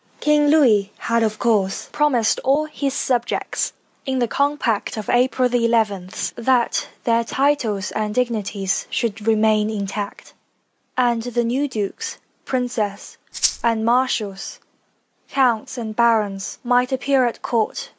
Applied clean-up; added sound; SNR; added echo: none; Rattle (instrument); 3 dB; none.